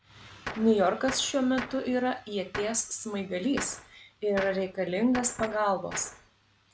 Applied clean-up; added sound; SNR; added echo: none; Gunshot, gunfire; 13 dB; none.